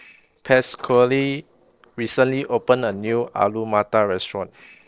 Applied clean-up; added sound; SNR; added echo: neural separator model SepFormer DNS4.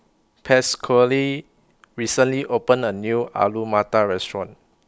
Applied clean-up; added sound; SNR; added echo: none; none; none; none.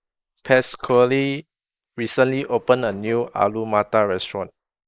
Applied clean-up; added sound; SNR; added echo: neural mask model Resemble Enhance denoiser.